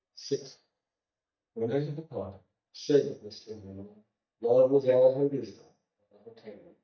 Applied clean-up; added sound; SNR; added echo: neural mask model DeepFilterNet 3.